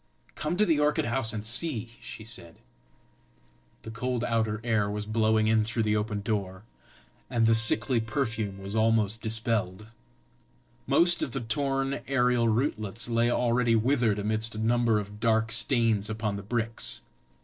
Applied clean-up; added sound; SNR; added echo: neural separator model SepFormer DNS4.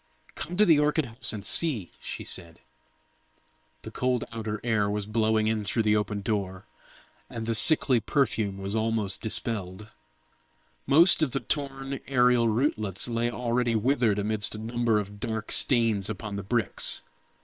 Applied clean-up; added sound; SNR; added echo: neural separator model SepFormer WHAM!.